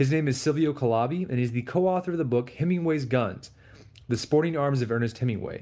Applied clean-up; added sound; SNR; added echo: none; none; none; none.